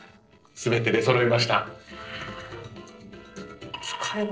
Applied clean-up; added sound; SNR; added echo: neural separator model SepFormer DNS4.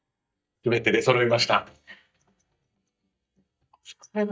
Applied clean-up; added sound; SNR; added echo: neural mask model DeepFilterNet 3.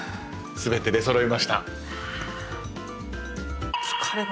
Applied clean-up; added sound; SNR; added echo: none; none; none; none.